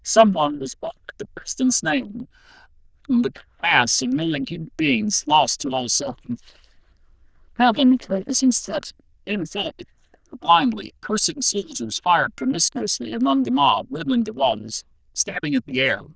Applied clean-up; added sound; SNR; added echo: neural diffusion model UNIVERSE++.